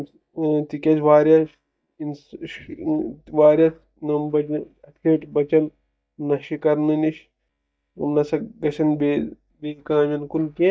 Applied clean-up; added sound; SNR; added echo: neural mask model DeepFilterNet 3.